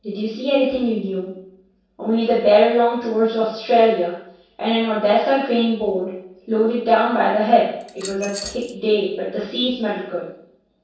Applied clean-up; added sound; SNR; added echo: neural separator model SepFormer DNS4.